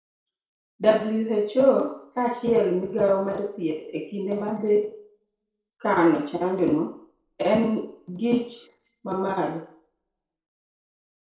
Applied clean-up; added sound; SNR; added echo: neural separator model SepFormer DNS4.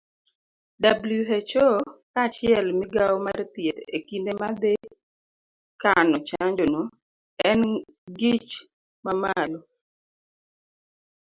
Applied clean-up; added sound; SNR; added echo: none; none; none; none.